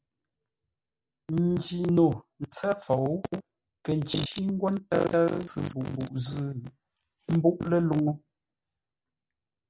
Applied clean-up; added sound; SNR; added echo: none; none; none; none.